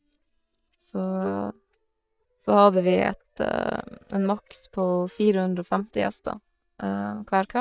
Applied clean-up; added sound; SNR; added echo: neural mask model DeepFilterNet 3.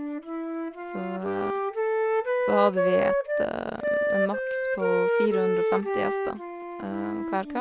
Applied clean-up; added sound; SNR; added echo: none; Wind instrument, woodwind instrument; -4 dB; none.